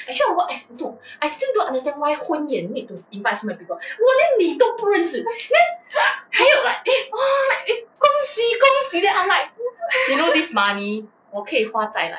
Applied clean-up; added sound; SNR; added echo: none; none; none; none.